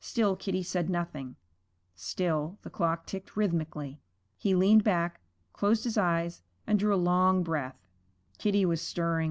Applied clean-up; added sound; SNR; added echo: none; none; none; none.